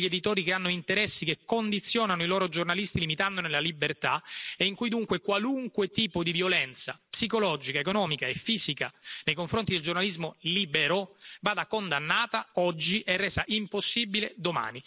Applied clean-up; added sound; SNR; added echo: none; none; none; none.